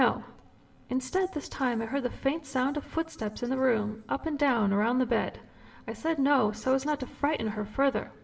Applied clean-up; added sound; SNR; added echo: none; none; none; reverberation time 1.3 s.